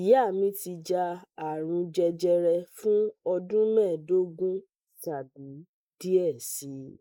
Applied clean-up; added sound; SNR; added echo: neural mask model Resemble Enhance denoiser.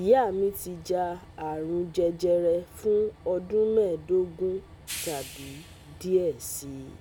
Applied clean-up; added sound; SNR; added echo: none; Train; 18 dB; none.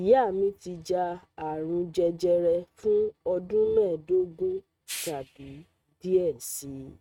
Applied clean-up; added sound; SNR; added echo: neural mask model RNNoise.